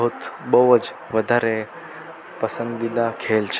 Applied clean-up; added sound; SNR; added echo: none; none; none; none.